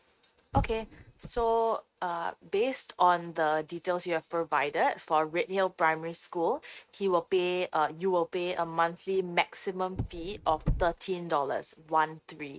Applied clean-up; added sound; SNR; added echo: neural mask model RNNoise.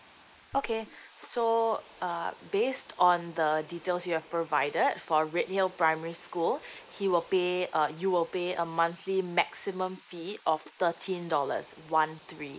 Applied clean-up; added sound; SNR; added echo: neural mask model Resemble Enhance denoiser.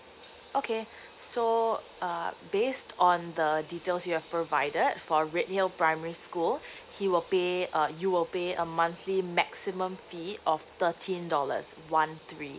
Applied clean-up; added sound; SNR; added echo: none; none; none; none.